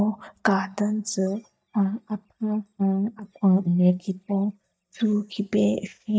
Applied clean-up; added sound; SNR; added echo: neural mask model DeepFilterNet 3.